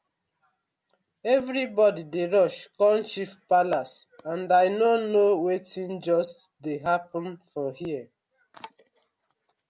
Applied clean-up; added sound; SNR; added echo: none; none; none; none.